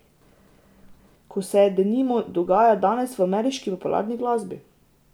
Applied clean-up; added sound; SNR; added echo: none; none; none; none.